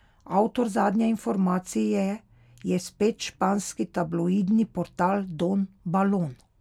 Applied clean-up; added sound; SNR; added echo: none; none; none; none.